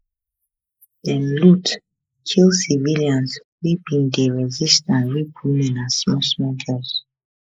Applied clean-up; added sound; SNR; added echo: neural mask model Resemble Enhance denoiser.